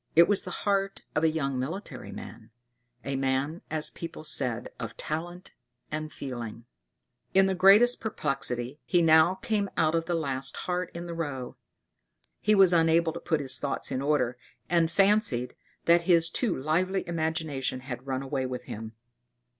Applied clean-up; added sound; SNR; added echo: none; none; none; none.